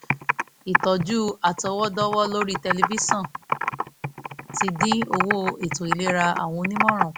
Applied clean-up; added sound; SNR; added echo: none; Computer keyboard; 1 dB; none.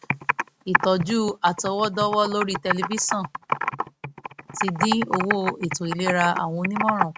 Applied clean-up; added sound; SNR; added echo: neural mask model RNNoise.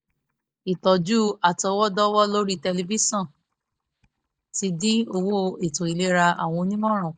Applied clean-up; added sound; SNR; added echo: neural mask model DeepFilterNet 3.